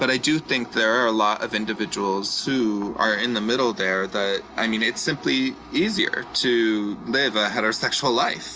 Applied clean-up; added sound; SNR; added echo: none; none; none; none.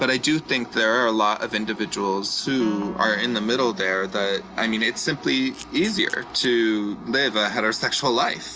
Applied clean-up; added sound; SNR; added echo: none; Camera + Wind instrument, woodwind instrument; 17 dB; none.